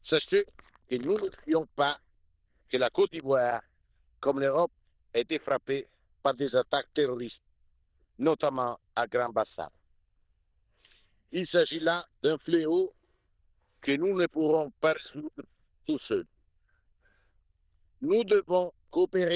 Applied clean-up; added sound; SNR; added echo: neural diffusion model UNIVERSE++.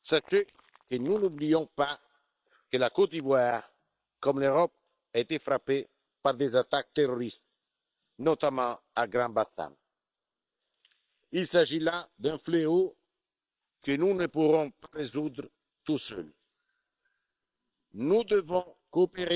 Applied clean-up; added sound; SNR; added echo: neural separator model SepFormer WHAM!.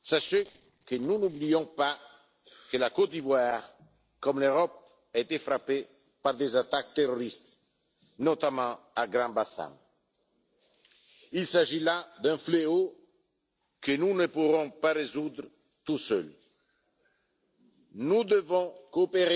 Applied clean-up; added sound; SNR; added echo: neural separator model SepFormer DNS4.